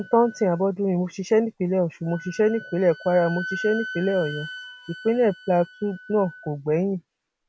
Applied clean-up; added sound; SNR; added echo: none; Wind instrument, woodwind instrument; 15 dB; none.